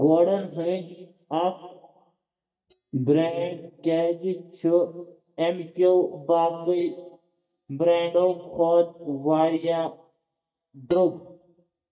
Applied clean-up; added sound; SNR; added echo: neural mask model DeepFilterNet 3.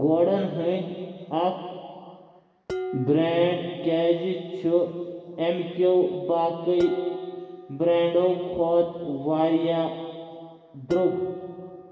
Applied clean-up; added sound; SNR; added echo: none; Dishes, pots, and pans; 14 dB; reverberation time 2.4 s.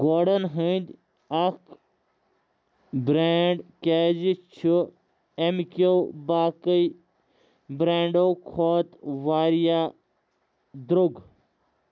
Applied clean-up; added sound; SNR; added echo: none; none; none; none.